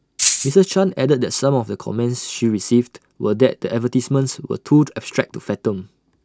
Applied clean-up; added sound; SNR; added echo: none; Rattle (instrument); 0 dB; none.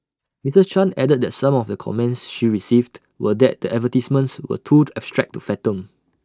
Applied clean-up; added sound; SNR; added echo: neural mask model DeepFilterNet 3.